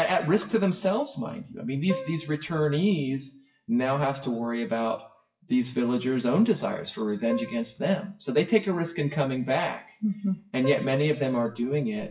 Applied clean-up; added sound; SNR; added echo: classical method WPE with log-MMSE.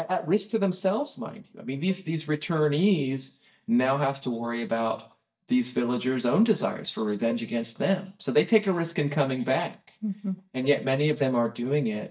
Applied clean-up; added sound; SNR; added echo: neural mask model DeepFilterNet 3.